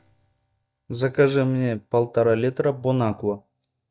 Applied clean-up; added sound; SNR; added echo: neural mask model DeepFilterNet 3.